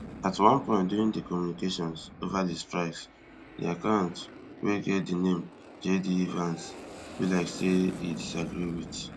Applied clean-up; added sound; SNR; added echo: none; Aircraft; 14 dB; none.